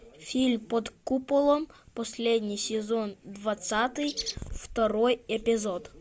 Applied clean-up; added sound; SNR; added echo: none; Bird; 7 dB; none.